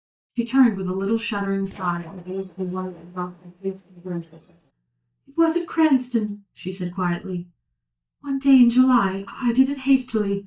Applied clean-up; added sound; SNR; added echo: neural mask model DeepFilterNet 3.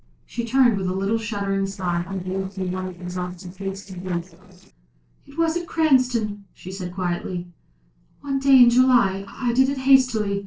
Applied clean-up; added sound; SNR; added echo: neural separator model SepFormer DNS4.